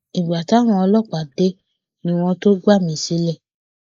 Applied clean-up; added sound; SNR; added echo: neural mask model Resemble Enhance denoiser.